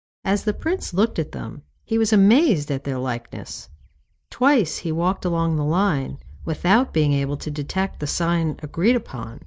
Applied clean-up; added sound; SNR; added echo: neural mask model DeepFilterNet 3.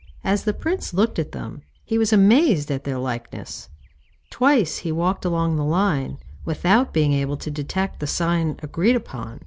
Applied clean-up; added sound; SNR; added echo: none; Bird; 17 dB; none.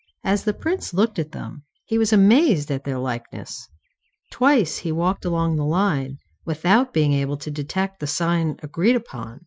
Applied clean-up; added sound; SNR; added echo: classical method Wiener filter.